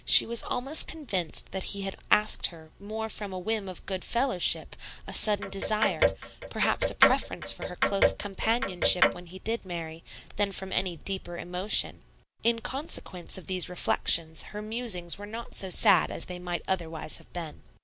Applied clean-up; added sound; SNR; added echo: none; Clock; 1 dB; none.